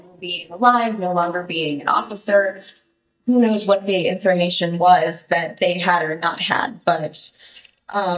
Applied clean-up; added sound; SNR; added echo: neural mask model DeepFilterNet 3.